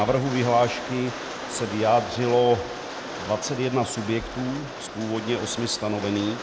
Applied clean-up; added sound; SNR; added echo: none; Rain; 9 dB; none.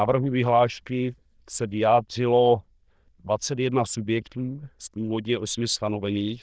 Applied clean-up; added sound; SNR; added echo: neural diffusion model UNIVERSE++.